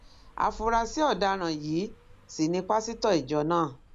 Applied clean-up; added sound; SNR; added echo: none; Car passing by; 19 dB; none.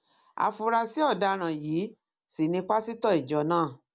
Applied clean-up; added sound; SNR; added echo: none; none; none; none.